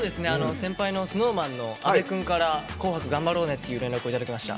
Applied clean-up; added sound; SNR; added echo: none; none; none; none.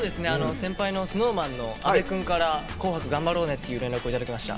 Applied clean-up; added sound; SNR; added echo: none; Chatter; 13 dB; none.